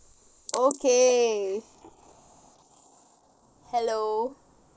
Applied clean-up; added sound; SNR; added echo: neural mask model Resemble Enhance denoiser.